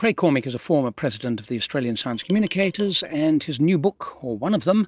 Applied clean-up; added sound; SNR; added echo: neural separator model SepFormer DNS4.